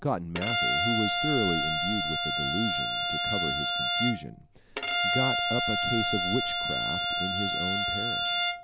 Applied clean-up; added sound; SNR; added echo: none; Bowed string instrument; -5 dB; none.